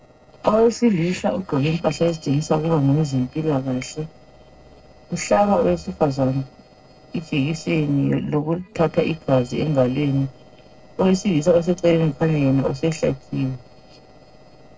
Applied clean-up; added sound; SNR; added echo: neural separator model SepFormer DNS4.